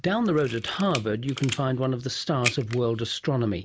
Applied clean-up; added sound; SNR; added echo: none; Camera; 11 dB; none.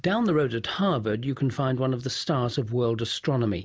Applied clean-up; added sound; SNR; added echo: none; none; none; none.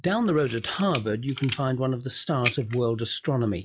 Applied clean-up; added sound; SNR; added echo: classical method log-MMSE.